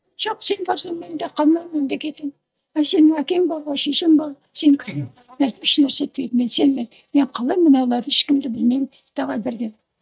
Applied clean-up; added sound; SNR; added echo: neural mask model DeepFilterNet 3.